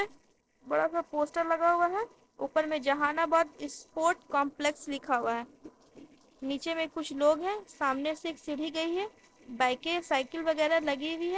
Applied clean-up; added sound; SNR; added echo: neural separator model SepFormer DNS4.